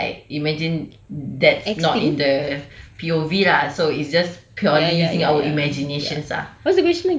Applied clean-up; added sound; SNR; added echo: none; none; none; none.